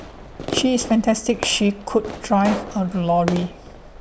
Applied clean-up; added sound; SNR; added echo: none; Fireworks + Explosion; 11 dB; none.